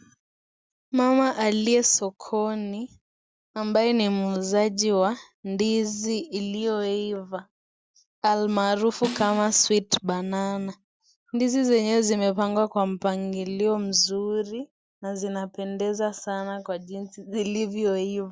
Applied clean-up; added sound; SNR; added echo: none; Snare drum; 12 dB; none.